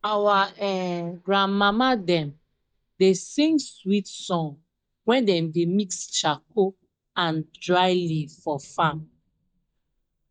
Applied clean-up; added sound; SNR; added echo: neural mask model DeepFilterNet 3.